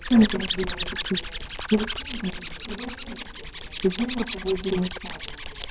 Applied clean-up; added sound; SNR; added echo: neural separator model SepFormer WHAMR!.